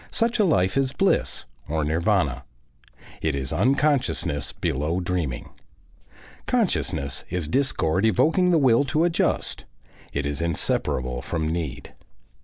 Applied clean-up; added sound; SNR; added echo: none; none; none; none.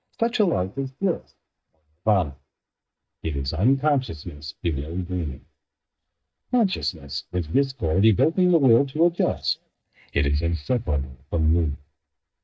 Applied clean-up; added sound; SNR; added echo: neural mask model DeepFilterNet 3.